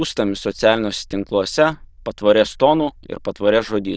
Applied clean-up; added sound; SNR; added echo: neural diffusion model UNIVERSE++.